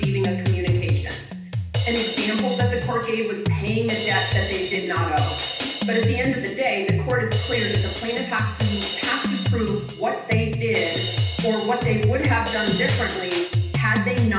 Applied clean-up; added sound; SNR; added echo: none; Drum kit; 0 dB; reverberation time 0.9 s.